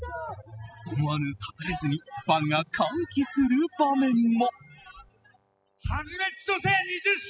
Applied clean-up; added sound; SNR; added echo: classical method spectral subtraction.